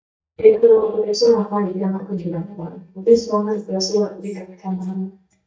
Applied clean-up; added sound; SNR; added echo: neural mask model DeepFilterNet 3.